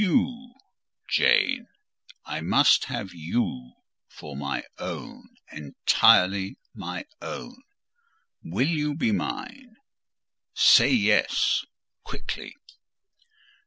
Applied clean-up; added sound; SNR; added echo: none; none; none; none.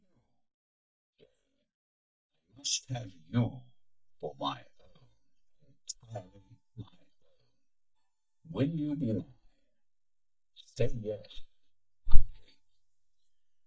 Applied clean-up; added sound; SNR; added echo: neural mask model DeepFilterNet 3.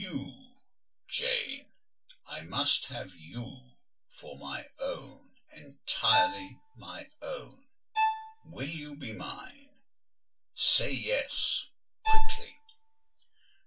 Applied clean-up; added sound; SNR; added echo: none; Bowed string instrument; 7 dB; reverberation time 0.2 s.